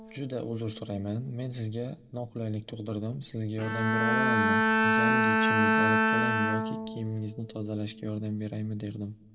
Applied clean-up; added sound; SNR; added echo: none; Bowed string instrument; -5 dB; reverberation time 0.8 s.